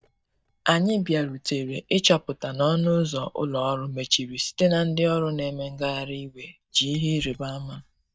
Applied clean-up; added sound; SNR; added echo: neural mask model DeepFilterNet 3.